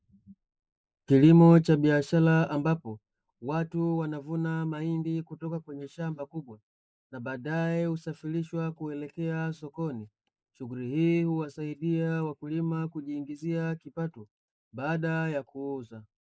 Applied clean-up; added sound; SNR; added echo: neural mask model Resemble Enhance denoiser.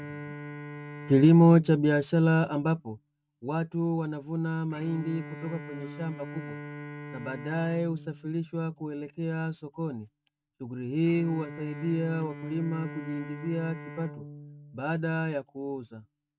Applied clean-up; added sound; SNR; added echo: neural mask model RNNoise.